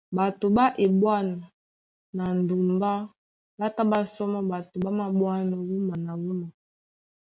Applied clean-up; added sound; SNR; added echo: none; none; none; none.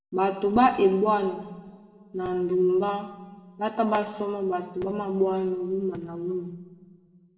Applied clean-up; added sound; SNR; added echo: none; none; none; reverberation time 1.6 s.